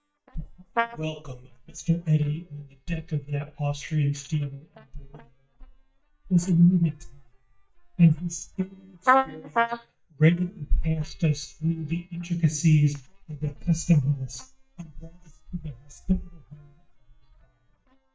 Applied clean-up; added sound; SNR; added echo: neural mask model DeepFilterNet 3.